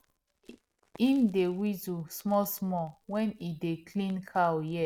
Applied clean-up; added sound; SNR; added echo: neural mask model RNNoise.